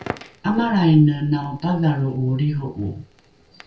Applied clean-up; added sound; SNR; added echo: none; Crackle; 20 dB; reverberation time 0.2 s.